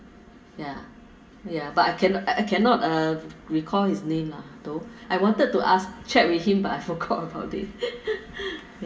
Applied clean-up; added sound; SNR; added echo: none; none; none; reverberation time 0.1 s.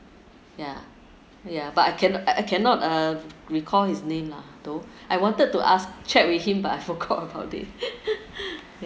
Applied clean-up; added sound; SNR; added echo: none; none; none; none.